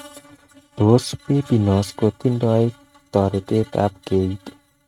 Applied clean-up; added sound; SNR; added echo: neural mask model RNNoise.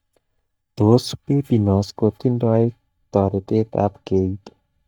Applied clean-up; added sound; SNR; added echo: neural mask model DeepFilterNet 3.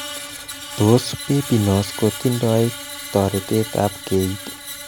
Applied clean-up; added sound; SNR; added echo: none; Screech; 12 dB; none.